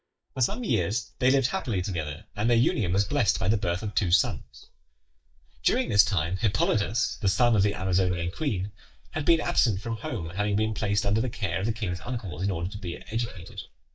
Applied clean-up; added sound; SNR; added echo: neural mask model DeepFilterNet 3.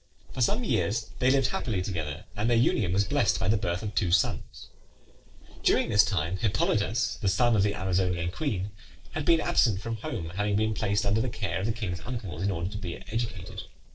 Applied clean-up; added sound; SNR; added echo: neural separator model SepFormer DNS4.